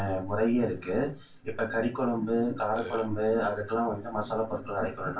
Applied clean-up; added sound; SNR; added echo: neural separator model SepFormer DNS4.